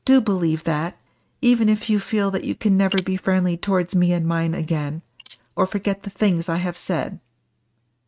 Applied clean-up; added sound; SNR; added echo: neural mask model RNNoise.